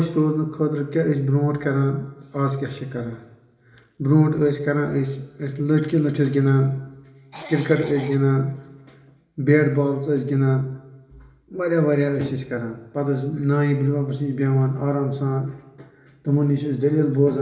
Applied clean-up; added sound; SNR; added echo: none; Cough; 17 dB; reverberation time 1.7 s.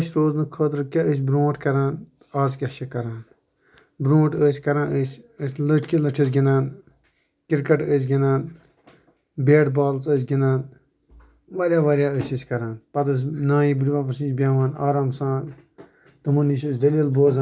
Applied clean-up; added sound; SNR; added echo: none; none; none; none.